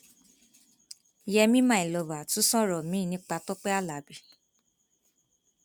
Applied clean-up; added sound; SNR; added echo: none; none; none; none.